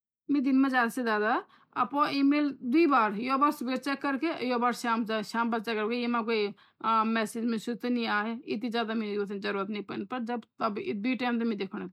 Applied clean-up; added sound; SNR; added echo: none; none; none; none.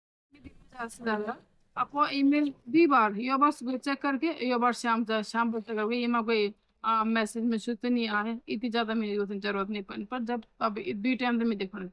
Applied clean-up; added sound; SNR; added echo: neural mask model DeepFilterNet 3.